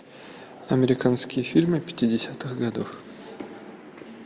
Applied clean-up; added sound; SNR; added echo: none; none; none; none.